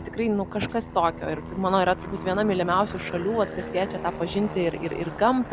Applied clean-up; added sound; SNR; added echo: none; Aircraft; 10 dB; none.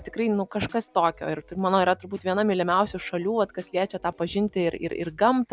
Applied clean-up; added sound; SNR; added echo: none; none; none; none.